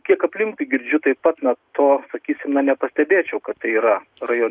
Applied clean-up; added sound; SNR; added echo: none; none; none; none.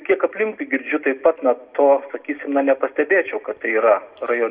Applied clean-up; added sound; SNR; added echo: none; none; none; reverberation time 1.1 s.